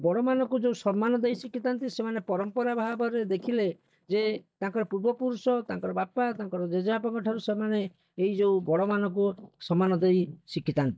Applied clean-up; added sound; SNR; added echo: neural mask model DeepFilterNet 3.